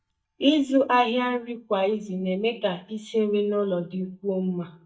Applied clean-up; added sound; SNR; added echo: neural mask model DeepFilterNet 3.